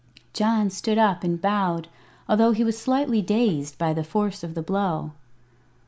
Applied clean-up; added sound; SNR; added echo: none; none; none; none.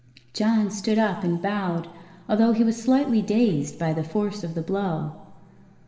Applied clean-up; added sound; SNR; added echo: none; none; none; reverberation time 2.4 s.